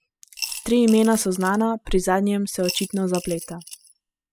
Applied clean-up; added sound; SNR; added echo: classical method spectral subtraction.